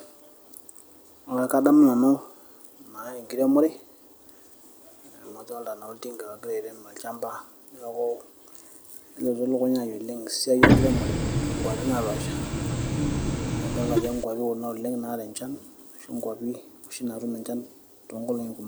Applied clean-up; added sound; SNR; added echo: none; Printer; -4 dB; none.